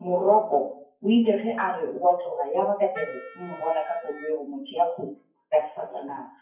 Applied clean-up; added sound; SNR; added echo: classical method WPE with log-MMSE.